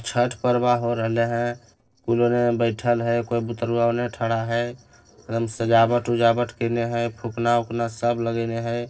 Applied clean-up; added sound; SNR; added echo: neural separator model SepFormer DNS4.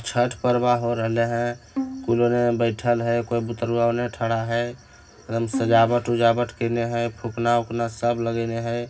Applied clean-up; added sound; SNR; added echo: none; Bowed string instrument; 12 dB; reverberation time 0.4 s.